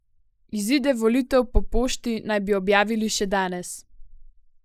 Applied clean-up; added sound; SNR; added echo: neural mask model Resemble Enhance denoiser.